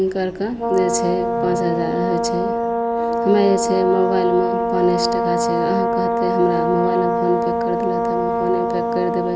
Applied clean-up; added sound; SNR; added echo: none; Brass instrument; -1 dB; none.